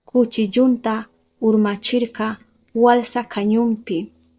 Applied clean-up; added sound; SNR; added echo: neural separator model SepFormer DNS4.